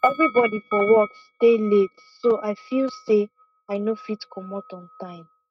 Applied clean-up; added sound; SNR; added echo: neural mask model RNNoise.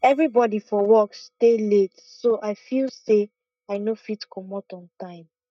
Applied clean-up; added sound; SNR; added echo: neural mask model DeepFilterNet 3.